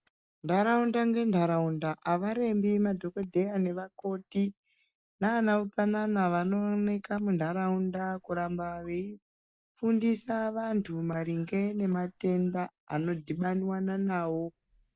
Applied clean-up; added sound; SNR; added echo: neural mask model DeepFilterNet 3.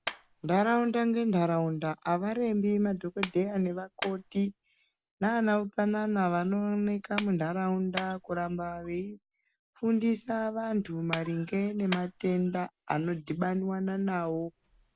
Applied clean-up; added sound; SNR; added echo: none; Clapping; 17 dB; none.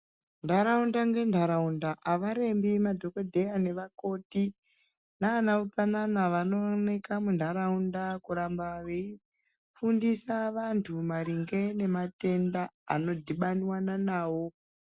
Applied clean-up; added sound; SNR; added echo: none; none; none; none.